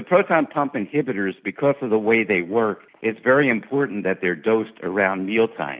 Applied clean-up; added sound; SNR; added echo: none; none; none; none.